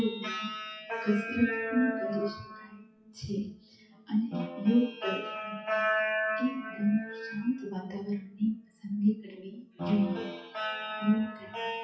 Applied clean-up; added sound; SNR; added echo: classical method WPE with log-MMSE.